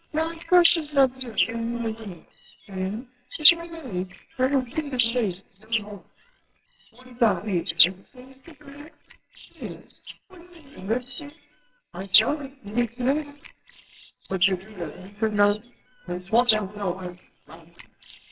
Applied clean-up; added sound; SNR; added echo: neural separator model SepFormer WHAMR!.